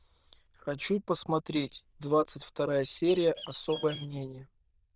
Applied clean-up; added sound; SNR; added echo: neural diffusion model UNIVERSE++.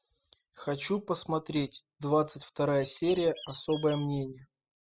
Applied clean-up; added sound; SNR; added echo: classical method spectral subtraction.